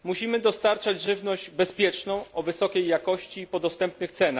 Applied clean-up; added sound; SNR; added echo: none; none; none; none.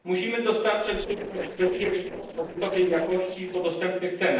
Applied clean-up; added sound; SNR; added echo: neural separator model SepFormer DNS4.